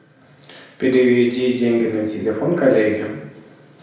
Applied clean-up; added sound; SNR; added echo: none; none; none; reverberation time 0.9 s.